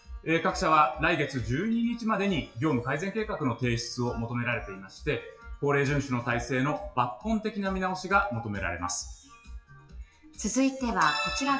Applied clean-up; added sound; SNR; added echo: classical method WPE with log-MMSE.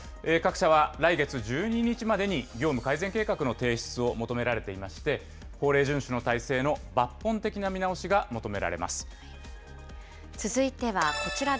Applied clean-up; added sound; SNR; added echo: none; none; none; none.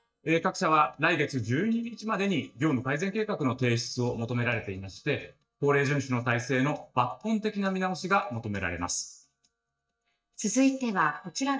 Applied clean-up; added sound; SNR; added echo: neural mask model DeepFilterNet 3.